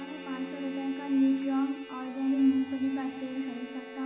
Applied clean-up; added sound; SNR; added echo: none; Bowed string instrument + Bowed string instrument; 15 dB; none.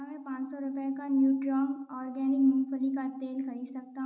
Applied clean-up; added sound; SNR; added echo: none; none; none; none.